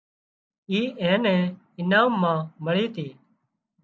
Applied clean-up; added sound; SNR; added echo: none; none; none; none.